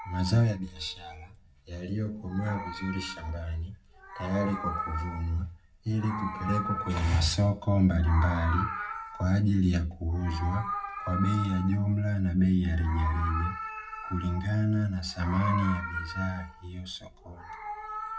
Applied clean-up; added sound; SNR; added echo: none; Meow; 10 dB; reverberation time 0.3 s.